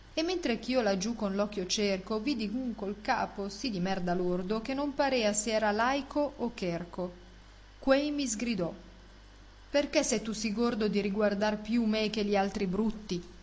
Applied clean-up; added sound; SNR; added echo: none; none; none; none.